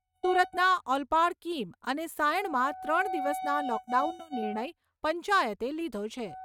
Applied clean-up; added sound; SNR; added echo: neural mask model RNNoise.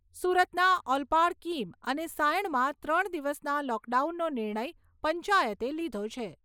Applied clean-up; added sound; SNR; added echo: neural mask model Resemble Enhance denoiser.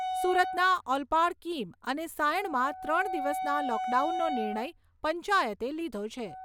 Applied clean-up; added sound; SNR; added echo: none; Wind instrument, woodwind instrument; 6 dB; none.